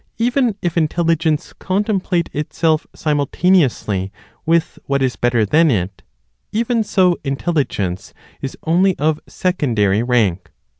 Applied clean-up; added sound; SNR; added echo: none; none; none; none.